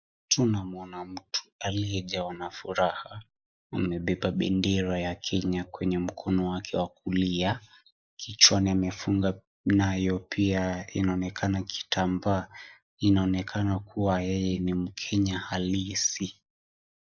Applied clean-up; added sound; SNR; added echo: neural mask model Resemble Enhance denoiser.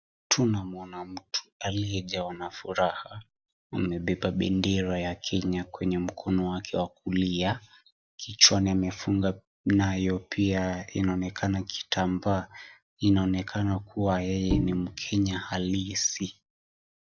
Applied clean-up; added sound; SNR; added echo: none; Bowed string instrument; 4 dB; none.